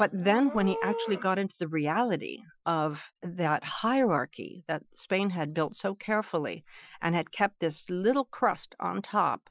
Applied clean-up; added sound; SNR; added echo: classical method Wiener filter.